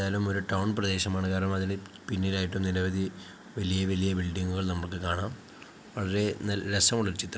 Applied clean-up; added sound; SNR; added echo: none; none; none; none.